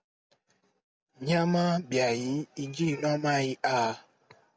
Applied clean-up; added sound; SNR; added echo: none; none; none; none.